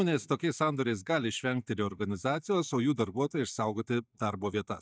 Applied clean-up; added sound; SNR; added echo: neural mask model DeepFilterNet 3.